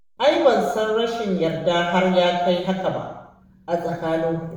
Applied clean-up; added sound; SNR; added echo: none; none; none; reverberation time 0.9 s.